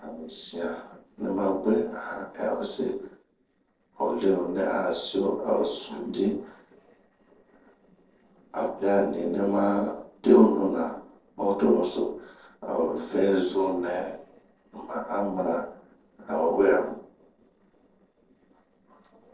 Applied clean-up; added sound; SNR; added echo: neural separator model SepFormer DNS4.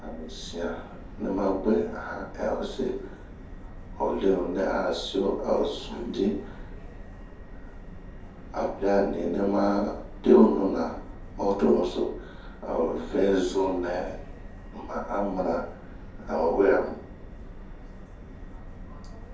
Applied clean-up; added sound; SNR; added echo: none; Subway, metro, underground; 13 dB; reverberation time 0.6 s.